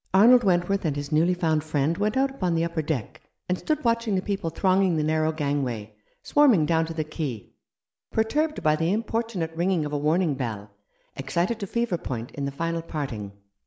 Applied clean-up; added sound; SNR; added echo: none; none; none; none.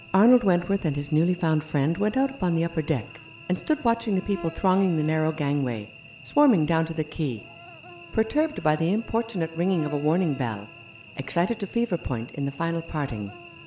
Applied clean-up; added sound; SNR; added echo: none; Cricket / Buzz; 19 dB; none.